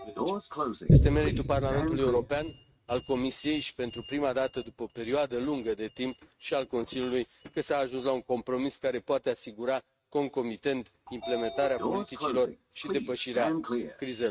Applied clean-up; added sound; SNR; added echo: neural mask model RNNoise.